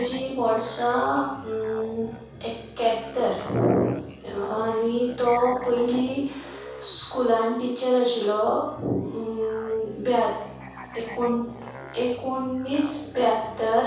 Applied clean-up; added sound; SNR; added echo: none; Musical instrument; 16 dB; reverberation time 0.7 s.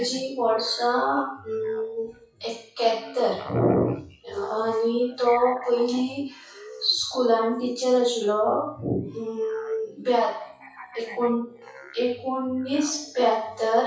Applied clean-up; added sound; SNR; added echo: classical method WPE with log-MMSE.